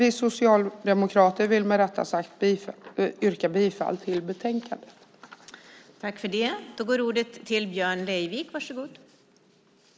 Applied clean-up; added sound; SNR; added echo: none; none; none; none.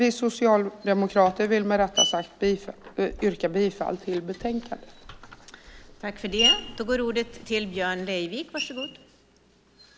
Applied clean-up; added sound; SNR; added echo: none; Screech; 7 dB; none.